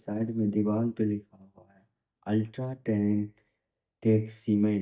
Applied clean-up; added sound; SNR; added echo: neural mask model DeepFilterNet 3.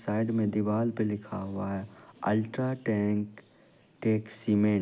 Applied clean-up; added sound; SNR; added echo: none; none; none; none.